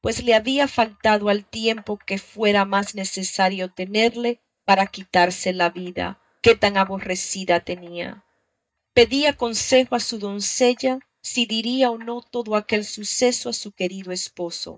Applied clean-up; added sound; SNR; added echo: neural mask model DeepFilterNet 3.